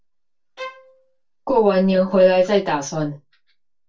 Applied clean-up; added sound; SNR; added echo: neural separator model SepFormer DNS4.